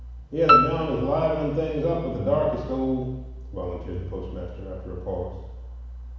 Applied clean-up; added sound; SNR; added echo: none; Piano; -4 dB; reverberation time 1.1 s.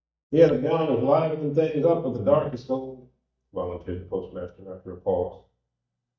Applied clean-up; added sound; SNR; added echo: neural mask model DeepFilterNet 3.